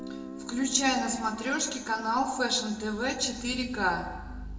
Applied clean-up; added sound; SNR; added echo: none; Guitar; 15 dB; reverberation time 1.0 s.